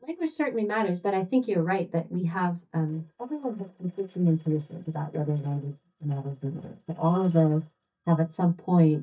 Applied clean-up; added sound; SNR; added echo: neural mask model DeepFilterNet 3.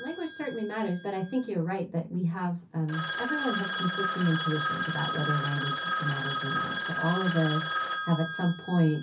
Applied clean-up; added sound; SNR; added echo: none; Telephone; -1 dB; reverberation time 0.3 s.